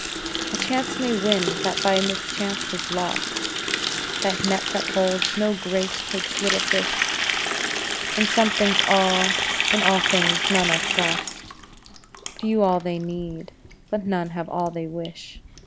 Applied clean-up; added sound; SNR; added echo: none; Water tap, faucet; 0 dB; none.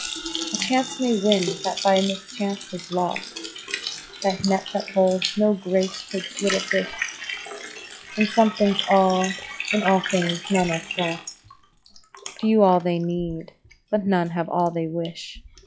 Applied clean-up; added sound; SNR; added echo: classical method log-MMSE.